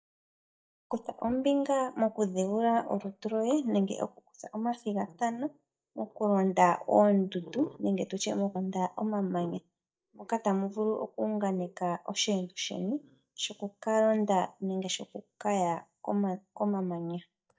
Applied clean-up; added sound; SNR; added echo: neural mask model DeepFilterNet 3.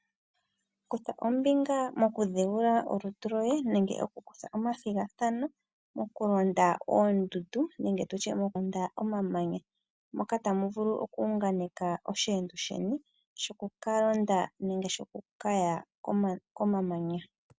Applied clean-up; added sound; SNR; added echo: none; none; none; none.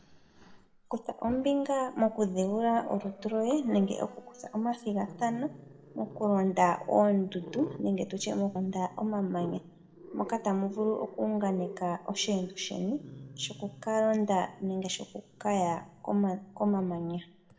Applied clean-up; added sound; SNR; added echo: none; Growling; 18 dB; reverberation time 0.5 s.